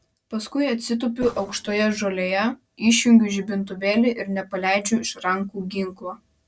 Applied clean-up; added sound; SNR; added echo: neural separator model SepFormer DNS4.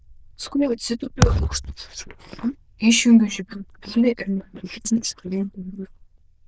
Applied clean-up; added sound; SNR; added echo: neural diffusion model UNIVERSE++.